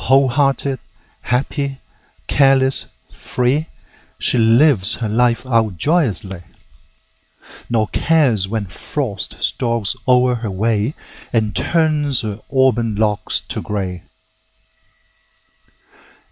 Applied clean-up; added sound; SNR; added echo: none; none; none; none.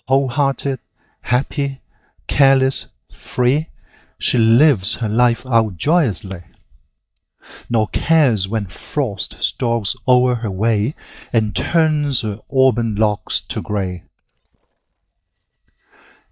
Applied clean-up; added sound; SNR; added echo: neural mask model DeepFilterNet 3.